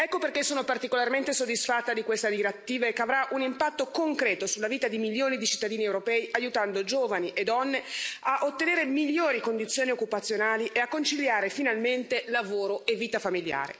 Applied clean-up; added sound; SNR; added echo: none; none; none; none.